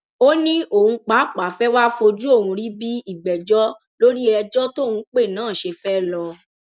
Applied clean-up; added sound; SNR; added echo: none; none; none; none.